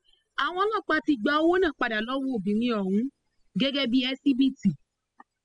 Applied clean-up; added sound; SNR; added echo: classical method spectral subtraction.